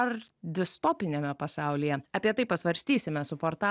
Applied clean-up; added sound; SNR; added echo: none; none; none; none.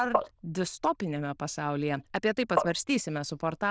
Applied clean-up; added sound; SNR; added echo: neural diffusion model UNIVERSE++.